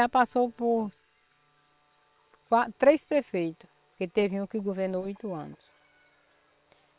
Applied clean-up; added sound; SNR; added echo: neural separator model SepFormer WHAM!.